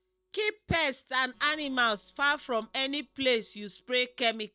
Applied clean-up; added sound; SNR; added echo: neural separator model SepFormer DNS4.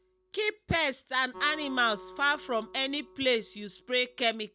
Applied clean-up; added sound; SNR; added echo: none; Acoustic guitar; 19 dB; none.